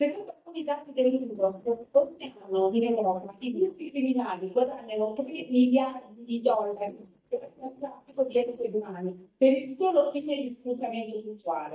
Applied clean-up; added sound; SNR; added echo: neural mask model DeepFilterNet 3.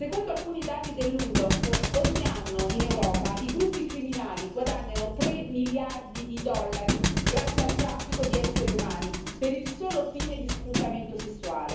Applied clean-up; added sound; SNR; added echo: none; Thump, thud; -1 dB; reverberation time 0.7 s.